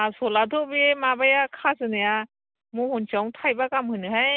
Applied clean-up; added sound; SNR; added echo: none; none; none; none.